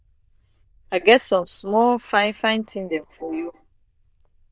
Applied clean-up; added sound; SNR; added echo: neural diffusion model UNIVERSE++.